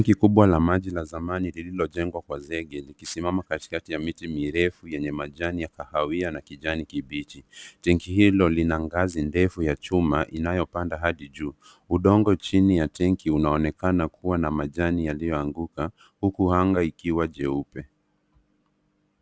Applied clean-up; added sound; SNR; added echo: none; none; none; none.